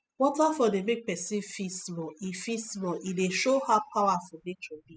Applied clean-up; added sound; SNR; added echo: classical method spectral subtraction.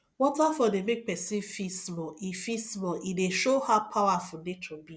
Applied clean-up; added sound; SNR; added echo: none; none; none; none.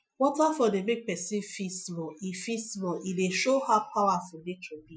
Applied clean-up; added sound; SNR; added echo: classical method Wiener filter.